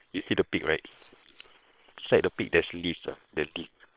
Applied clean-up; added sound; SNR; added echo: neural separator model SepFormer WHAM!.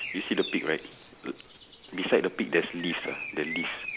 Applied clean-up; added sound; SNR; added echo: none; Bird; 10 dB; none.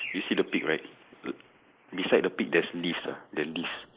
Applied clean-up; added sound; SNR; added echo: neural mask model Resemble Enhance denoiser.